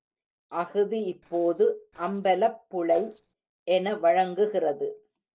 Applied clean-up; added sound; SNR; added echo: neural separator model SepFormer DNS4.